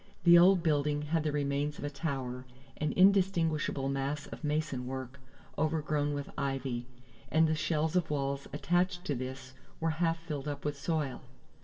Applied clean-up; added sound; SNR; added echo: none; none; none; reverberation time 1.5 s.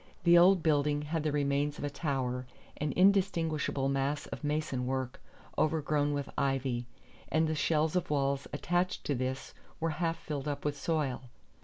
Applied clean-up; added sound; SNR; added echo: none; none; none; none.